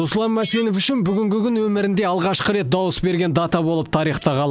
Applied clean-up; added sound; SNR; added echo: neural mask model Resemble Enhance denoiser.